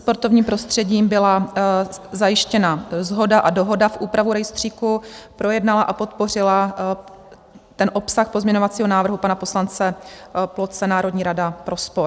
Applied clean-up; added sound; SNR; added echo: none; none; none; none.